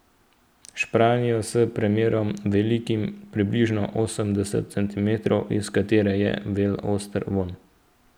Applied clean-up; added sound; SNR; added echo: none; none; none; none.